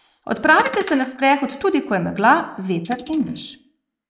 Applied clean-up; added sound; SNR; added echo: neural mask model Resemble Enhance denoiser.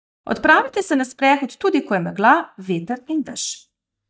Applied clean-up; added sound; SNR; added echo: neural mask model DeepFilterNet 3.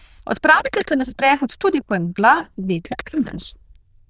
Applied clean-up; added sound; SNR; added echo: neural diffusion model UNIVERSE++.